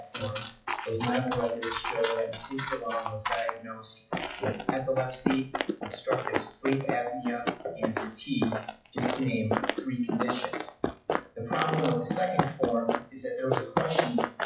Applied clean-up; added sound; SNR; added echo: classical method WPE with log-MMSE.